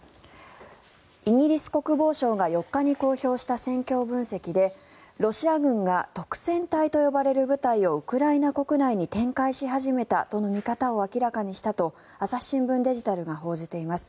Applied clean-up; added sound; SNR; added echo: none; none; none; none.